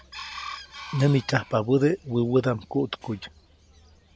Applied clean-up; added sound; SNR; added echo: none; Chicken, rooster; 17 dB; none.